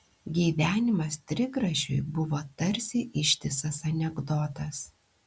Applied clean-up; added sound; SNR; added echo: none; none; none; none.